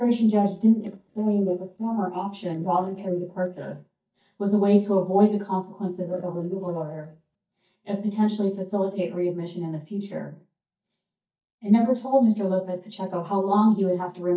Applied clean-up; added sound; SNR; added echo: neural mask model DeepFilterNet 3.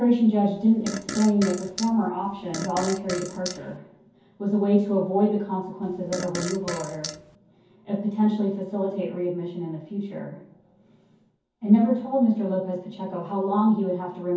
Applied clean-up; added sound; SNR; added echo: none; Fart; 11 dB; reverberation time 0.6 s.